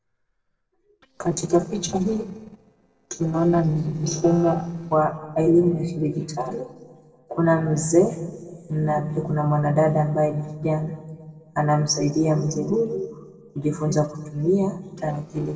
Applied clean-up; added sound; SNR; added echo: neural separator model SepFormer DNS4.